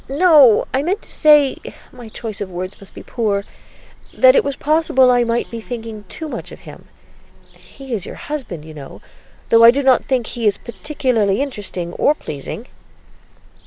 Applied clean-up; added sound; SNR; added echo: none; Bird vocalization, bird call, bird song; 18 dB; none.